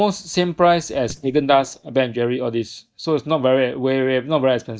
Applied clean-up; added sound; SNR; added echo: neural mask model DeepFilterNet 3.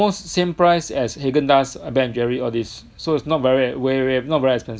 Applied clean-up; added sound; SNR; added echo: none; none; none; none.